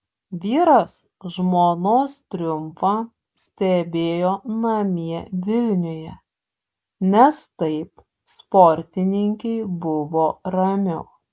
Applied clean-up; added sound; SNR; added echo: none; none; none; none.